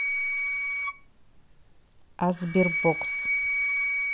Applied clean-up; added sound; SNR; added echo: none; Wind instrument, woodwind instrument; -2 dB; none.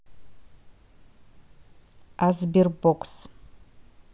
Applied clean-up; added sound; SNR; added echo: none; none; none; none.